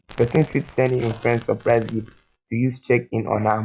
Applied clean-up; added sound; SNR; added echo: classical method log-MMSE.